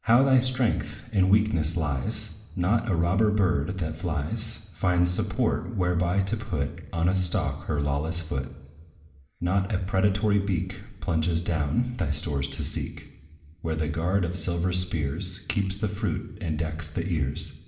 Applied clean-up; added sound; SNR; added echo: none; none; none; reverberation time 2.0 s.